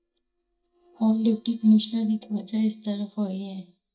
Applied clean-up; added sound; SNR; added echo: neural mask model DeepFilterNet 3.